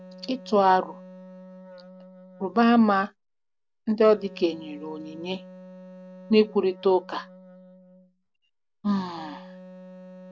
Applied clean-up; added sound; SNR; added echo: none; Wind instrument, woodwind instrument; 20 dB; none.